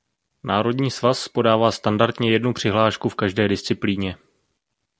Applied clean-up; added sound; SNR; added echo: none; none; none; none.